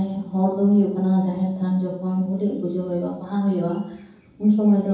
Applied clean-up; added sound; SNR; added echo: none; none; none; reverberation time 0.9 s.